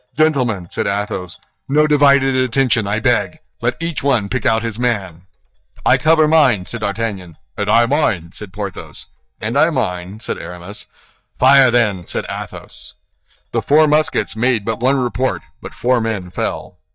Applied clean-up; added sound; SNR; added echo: neural mask model DeepFilterNet 3.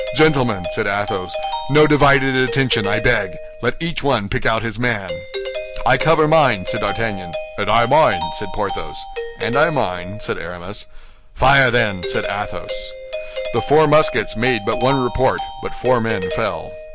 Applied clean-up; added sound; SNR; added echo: none; Doorbell; 9 dB; none.